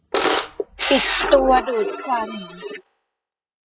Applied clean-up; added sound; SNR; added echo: classical method spectral subtraction.